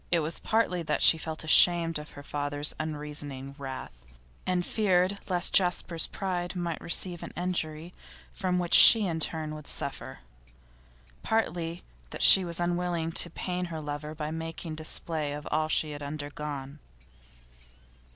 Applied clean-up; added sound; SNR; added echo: none; none; none; none.